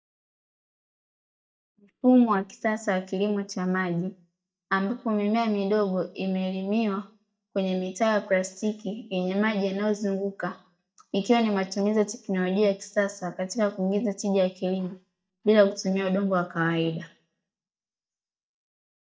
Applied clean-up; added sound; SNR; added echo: neural mask model DeepFilterNet 3.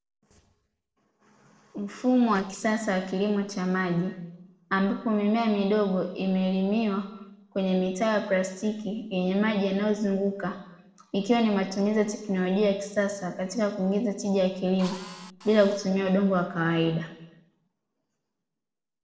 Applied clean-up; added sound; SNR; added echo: neural separator model SepFormer DNS4.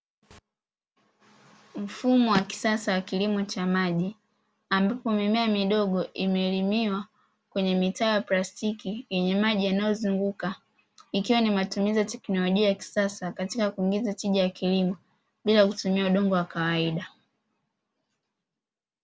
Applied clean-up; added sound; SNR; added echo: none; none; none; none.